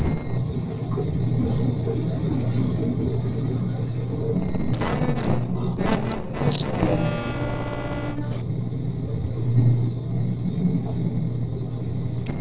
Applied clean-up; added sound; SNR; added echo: neural separator model SepFormer DNS4.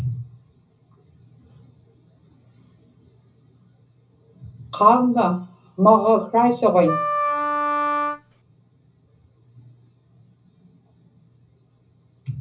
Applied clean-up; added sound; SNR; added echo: none; Wind instrument, woodwind instrument; -1 dB; reverberation time 0.4 s.